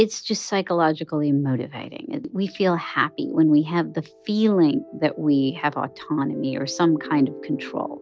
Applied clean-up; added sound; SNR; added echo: none; none; none; none.